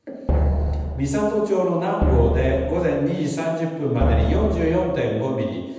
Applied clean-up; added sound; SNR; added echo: none; Drum; 1 dB; reverberation time 1.1 s.